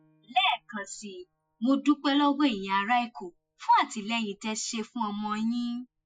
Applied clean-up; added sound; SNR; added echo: classical method Wiener filter.